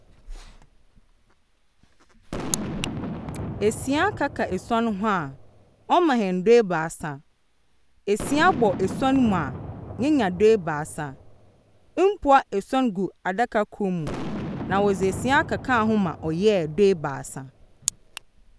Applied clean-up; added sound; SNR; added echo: none; Boom; 12 dB; none.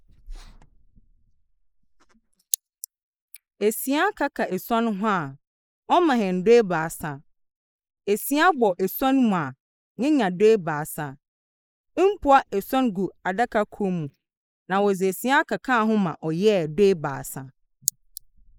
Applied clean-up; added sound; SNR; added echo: neural mask model Resemble Enhance denoiser.